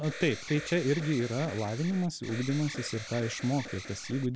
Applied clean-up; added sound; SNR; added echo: none; Alarm; 12 dB; none.